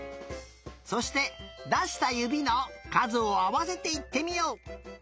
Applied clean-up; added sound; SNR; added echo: none; none; none; none.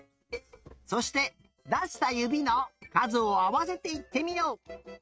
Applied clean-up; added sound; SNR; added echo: neural mask model RNNoise.